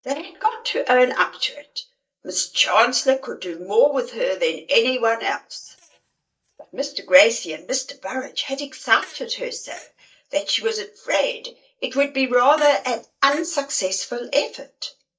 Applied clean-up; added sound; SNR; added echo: neural mask model DeepFilterNet 3.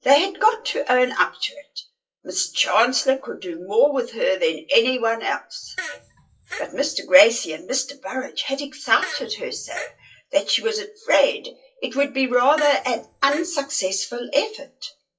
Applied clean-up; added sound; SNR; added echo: classical method WPE with log-MMSE.